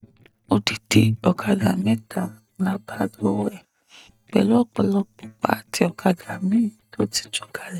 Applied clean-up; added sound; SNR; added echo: neural mask model DeepFilterNet 3.